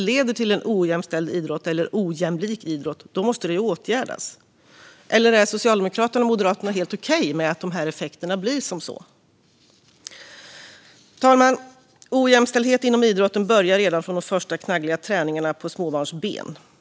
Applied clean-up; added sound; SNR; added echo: none; none; none; none.